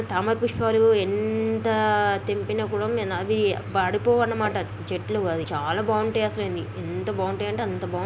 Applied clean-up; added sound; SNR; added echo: none; none; none; none.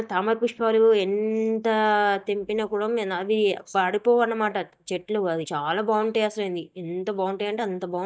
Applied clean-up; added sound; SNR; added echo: neural mask model DeepFilterNet 3.